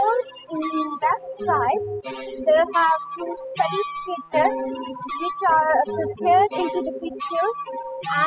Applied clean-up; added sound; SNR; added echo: classical method spectral subtraction.